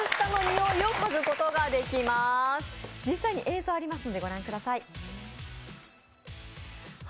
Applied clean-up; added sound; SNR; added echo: none; none; none; none.